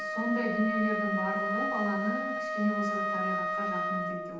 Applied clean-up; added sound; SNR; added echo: none; Wind instrument, woodwind instrument; -1 dB; reverberation time 0.8 s.